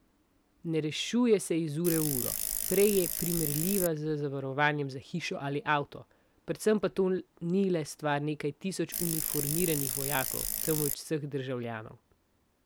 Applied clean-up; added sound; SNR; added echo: none; Bicycle; 2 dB; none.